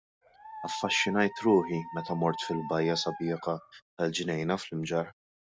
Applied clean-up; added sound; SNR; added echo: none; Dog; 11 dB; none.